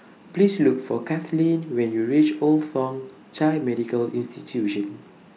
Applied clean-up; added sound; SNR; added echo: none; none; none; none.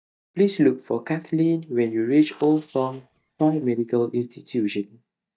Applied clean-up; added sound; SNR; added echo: neural mask model DeepFilterNet 3.